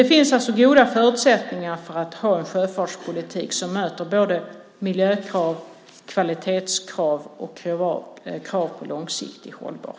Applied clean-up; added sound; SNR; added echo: none; none; none; none.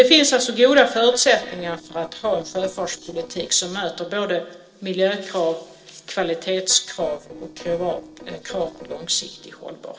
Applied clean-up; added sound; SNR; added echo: neural separator model SepFormer DNS4.